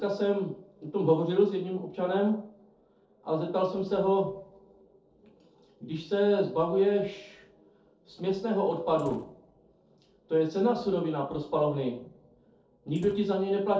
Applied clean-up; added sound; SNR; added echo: neural separator model SepFormer DNS4.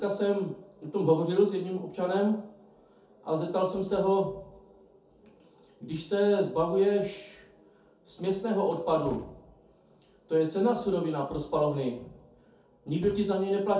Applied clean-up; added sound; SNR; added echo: none; Slam; 19 dB; reverberation time 0.5 s.